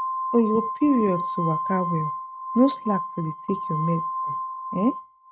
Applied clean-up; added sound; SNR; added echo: neural mask model RNNoise.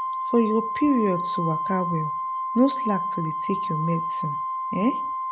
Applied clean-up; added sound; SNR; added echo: none; Organ; 2 dB; none.